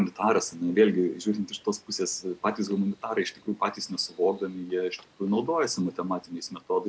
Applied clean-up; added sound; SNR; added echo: none; none; none; none.